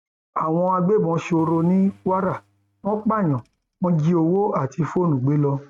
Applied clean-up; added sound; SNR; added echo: neural mask model RNNoise.